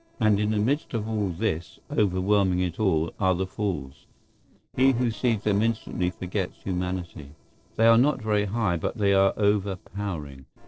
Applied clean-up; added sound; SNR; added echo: neural separator model SepFormer DNS4.